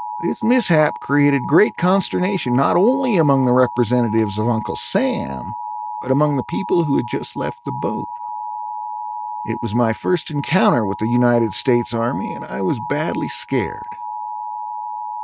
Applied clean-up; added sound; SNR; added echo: neural mask model RNNoise.